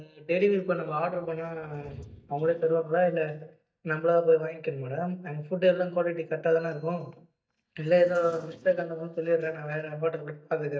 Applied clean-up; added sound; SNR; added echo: neural mask model DeepFilterNet 3.